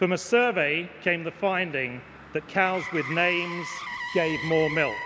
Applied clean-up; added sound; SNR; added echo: none; Motor vehicle (road); 11 dB; none.